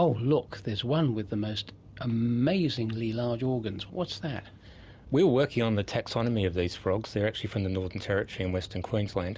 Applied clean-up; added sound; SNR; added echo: none; none; none; none.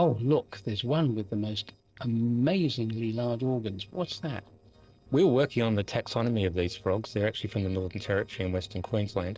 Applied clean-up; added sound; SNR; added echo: neural separator model SepFormer DNS4.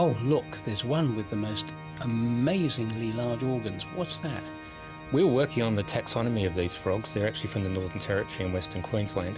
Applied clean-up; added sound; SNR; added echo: none; Organ; 13 dB; none.